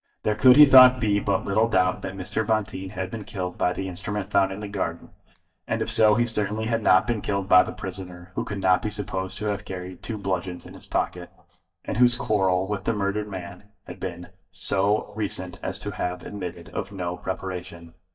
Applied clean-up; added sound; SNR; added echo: neural mask model DeepFilterNet 3.